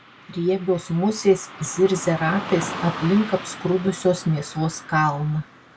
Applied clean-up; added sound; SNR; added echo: none; Car passing by / Traffic noise, roadway noise; 13 dB; none.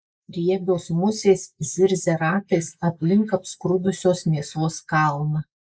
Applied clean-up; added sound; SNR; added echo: neural mask model Resemble Enhance denoiser.